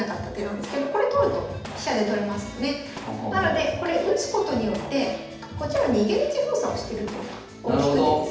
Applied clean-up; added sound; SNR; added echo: none; Gunshot, gunfire; 19 dB; reverberation time 0.8 s.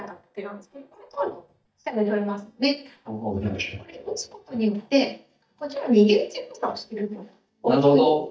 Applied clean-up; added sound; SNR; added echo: neural mask model DeepFilterNet 3.